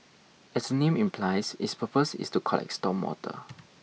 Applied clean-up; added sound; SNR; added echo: none; none; none; none.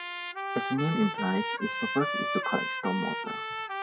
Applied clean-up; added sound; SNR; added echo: classical method WPE with log-MMSE.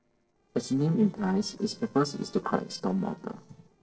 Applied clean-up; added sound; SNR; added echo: neural separator model SepFormer DNS4.